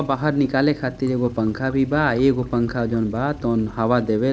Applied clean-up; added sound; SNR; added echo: none; Liquid + Engine; 18 dB; none.